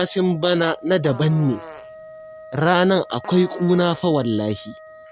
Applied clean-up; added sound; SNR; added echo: none; Wind instrument, woodwind instrument + Fart; 18 dB; none.